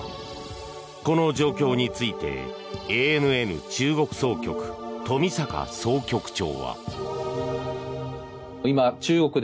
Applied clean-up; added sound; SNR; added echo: none; none; none; none.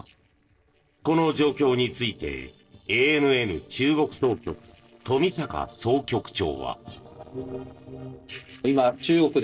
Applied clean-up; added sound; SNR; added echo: neural separator model SepFormer DNS4.